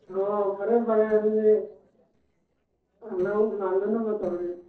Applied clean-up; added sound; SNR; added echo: neural separator model SepFormer DNS4.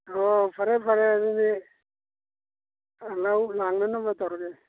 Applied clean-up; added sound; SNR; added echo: none; none; none; none.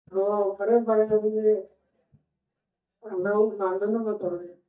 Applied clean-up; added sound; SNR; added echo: neural mask model DeepFilterNet 3.